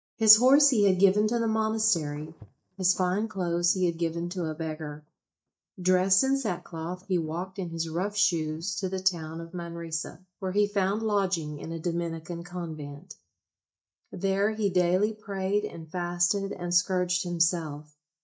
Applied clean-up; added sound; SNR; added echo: neural mask model DeepFilterNet 3.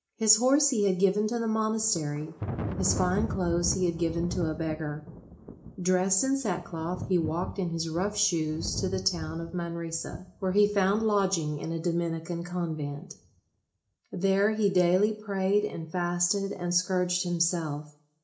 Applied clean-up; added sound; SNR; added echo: none; Thunder; 12 dB; reverberation time 0.4 s.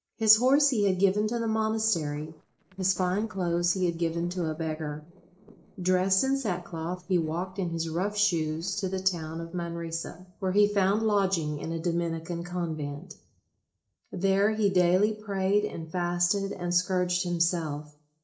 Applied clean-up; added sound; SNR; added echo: neural separator model SepFormer DNS4.